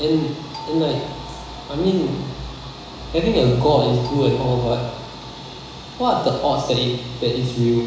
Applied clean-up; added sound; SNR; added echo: none; Doorbell; 19 dB; reverberation time 1.0 s.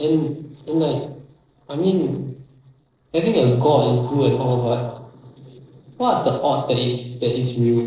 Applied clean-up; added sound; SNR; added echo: neural separator model SepFormer DNS4.